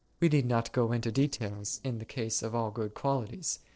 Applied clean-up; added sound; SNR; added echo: neural separator model SepFormer DNS4.